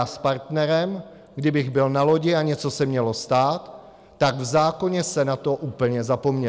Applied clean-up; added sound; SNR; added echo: none; none; none; none.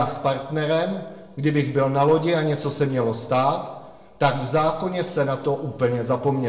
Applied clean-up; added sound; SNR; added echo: none; none; none; reverberation time 0.8 s.